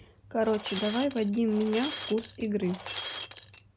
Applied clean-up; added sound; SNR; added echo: none; Shatter; 10 dB; none.